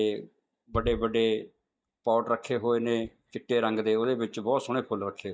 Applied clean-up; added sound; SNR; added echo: neural mask model DeepFilterNet 3.